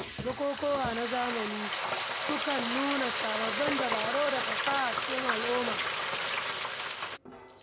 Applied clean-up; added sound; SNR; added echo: none; Frying (food) + Chime; -1 dB; none.